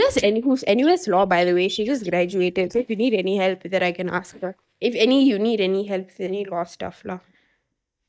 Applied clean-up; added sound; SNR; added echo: neural mask model DeepFilterNet 3.